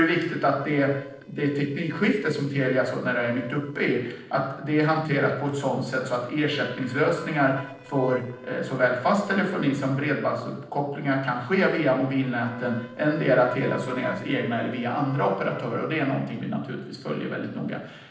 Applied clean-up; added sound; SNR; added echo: neural separator model SepFormer DNS4.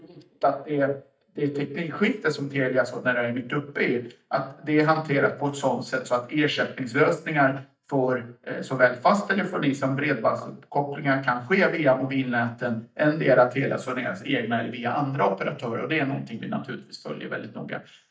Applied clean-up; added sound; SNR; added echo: neural mask model DeepFilterNet 3.